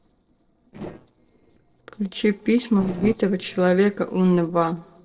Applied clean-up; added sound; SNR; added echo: neural separator model SepFormer DNS4.